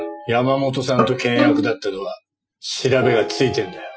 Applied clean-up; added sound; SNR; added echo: classical method Wiener filter.